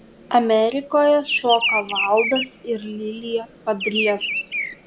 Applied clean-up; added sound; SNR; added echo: none; Bird vocalization, bird call, bird song; 6 dB; none.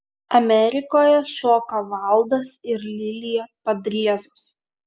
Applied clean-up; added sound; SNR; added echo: none; none; none; none.